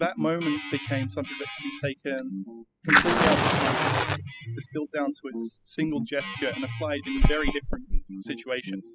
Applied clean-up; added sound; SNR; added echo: classical method spectral subtraction.